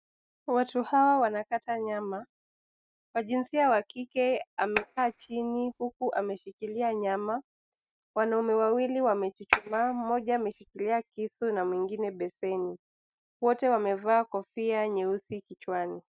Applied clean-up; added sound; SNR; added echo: neural mask model RNNoise.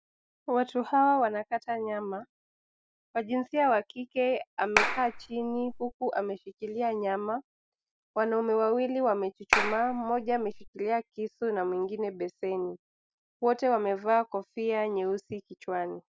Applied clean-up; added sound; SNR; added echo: none; Clapping; 1 dB; none.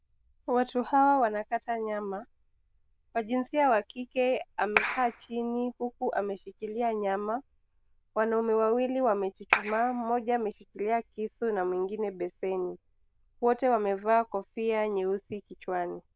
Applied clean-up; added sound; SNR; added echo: neural diffusion model UNIVERSE++.